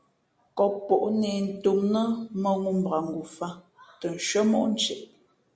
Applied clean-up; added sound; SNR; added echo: none; none; none; none.